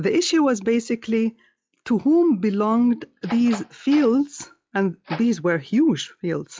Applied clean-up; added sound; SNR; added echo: classical method log-MMSE.